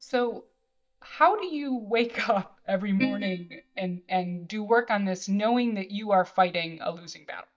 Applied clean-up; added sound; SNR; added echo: neural mask model DeepFilterNet 3.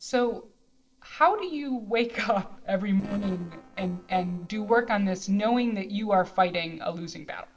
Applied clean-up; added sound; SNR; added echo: neural separator model SepFormer DNS4.